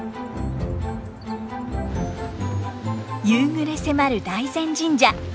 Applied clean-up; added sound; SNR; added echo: none; none; none; none.